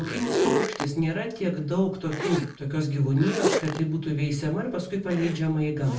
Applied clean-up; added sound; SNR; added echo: none; Zipper (clothing); 5 dB; reverberation time 0.3 s.